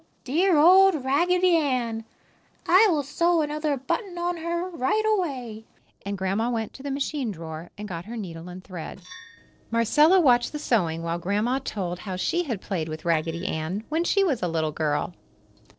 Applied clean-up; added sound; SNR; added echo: neural separator model SepFormer DNS4.